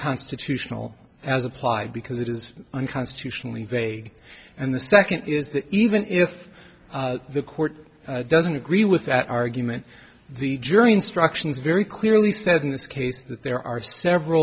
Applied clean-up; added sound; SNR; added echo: none; none; none; none.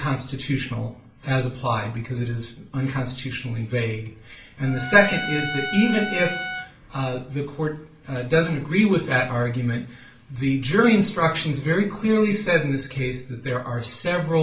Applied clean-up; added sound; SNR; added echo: none; Trumpet; 9 dB; reverberation time 0.4 s.